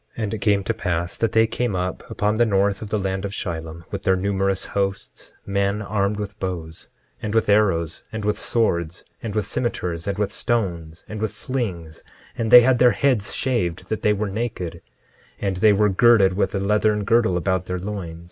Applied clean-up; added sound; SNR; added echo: none; none; none; none.